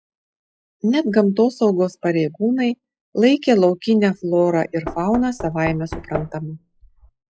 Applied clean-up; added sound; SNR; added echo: classical method log-MMSE.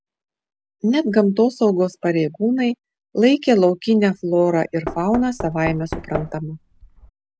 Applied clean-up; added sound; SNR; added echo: none; Knock; 13 dB; none.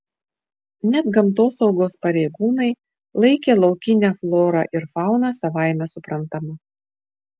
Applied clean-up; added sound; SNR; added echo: none; none; none; none.